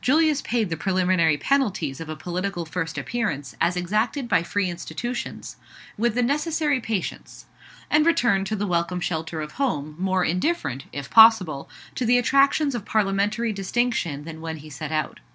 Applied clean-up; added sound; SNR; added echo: none; none; none; none.